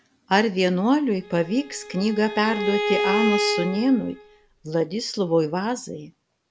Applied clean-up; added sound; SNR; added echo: none; Bowed string instrument; 4 dB; none.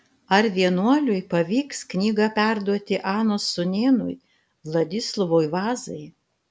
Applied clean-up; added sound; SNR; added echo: none; none; none; none.